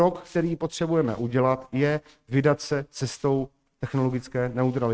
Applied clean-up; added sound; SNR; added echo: neural mask model RNNoise.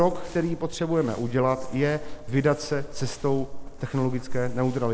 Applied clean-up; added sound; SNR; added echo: none; Crumpling, crinkling; 6 dB; none.